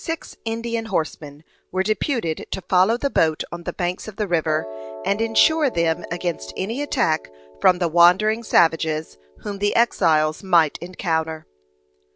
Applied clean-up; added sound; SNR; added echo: none; Piano; 19 dB; none.